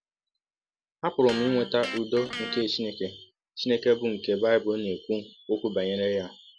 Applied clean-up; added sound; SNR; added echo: none; Electric guitar; 12 dB; none.